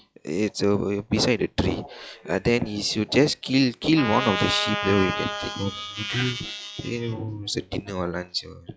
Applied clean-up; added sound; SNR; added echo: classical method log-MMSE.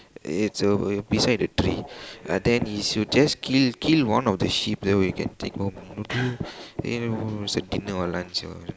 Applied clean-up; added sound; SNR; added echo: none; none; none; none.